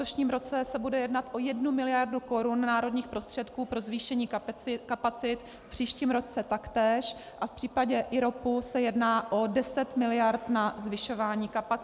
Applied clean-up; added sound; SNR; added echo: none; none; none; none.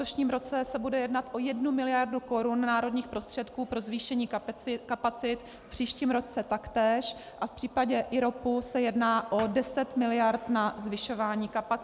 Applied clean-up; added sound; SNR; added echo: none; Thump, thud; 14 dB; none.